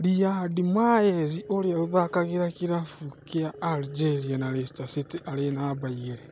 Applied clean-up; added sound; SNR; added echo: none; Telephone; 18 dB; none.